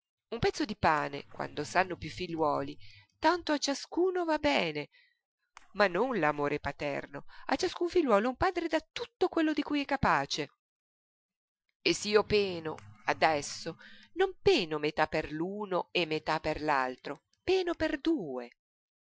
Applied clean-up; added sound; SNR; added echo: classical method Wiener filter.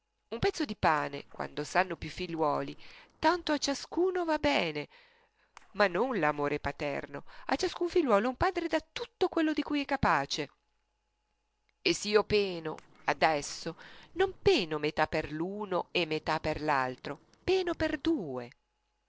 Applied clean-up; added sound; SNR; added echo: neural separator model SepFormer DNS4.